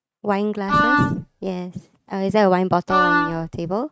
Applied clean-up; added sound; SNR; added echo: neural mask model RNNoise.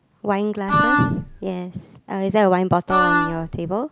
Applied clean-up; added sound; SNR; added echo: none; Wind instrument, woodwind instrument; -1 dB; none.